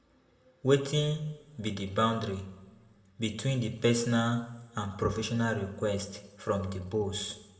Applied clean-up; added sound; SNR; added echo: none; none; none; reverberation time 0.7 s.